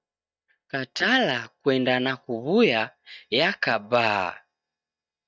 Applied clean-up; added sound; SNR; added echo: neural mask model DeepFilterNet 3.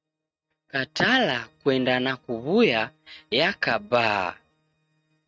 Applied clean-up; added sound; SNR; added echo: neural mask model RNNoise.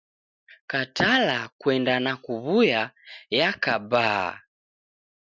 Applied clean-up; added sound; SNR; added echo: none; none; none; none.